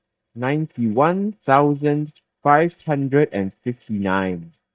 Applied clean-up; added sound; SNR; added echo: neural mask model DeepFilterNet 3.